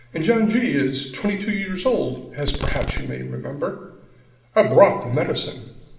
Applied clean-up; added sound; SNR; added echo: none; Fireworks; 5 dB; reverberation time 0.9 s.